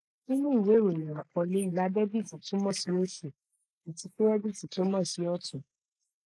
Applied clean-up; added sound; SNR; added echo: neural mask model Resemble Enhance denoiser.